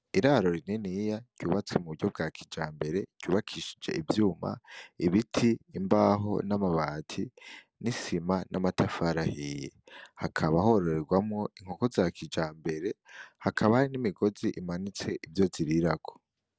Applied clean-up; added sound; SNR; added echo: none; none; none; none.